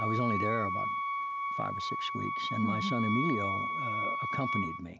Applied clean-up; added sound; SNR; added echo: none; Wind instrument, woodwind instrument; -1 dB; none.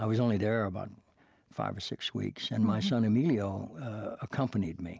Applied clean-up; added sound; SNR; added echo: none; none; none; none.